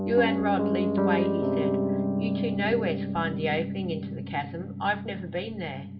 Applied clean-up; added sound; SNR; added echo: none; Piano; -2 dB; reverberation time 0.7 s.